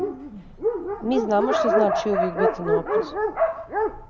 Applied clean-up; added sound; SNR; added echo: none; Dog; -4 dB; none.